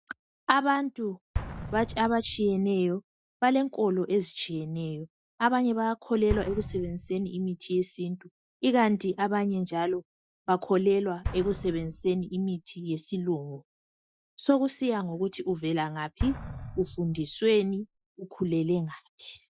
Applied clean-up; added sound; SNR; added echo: classical method Wiener filter.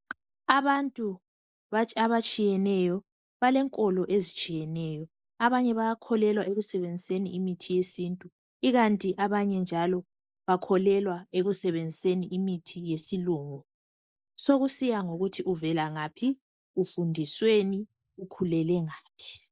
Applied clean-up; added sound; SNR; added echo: neural mask model Resemble Enhance denoiser.